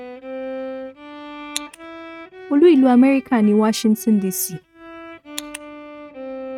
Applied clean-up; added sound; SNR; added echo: neural mask model RNNoise.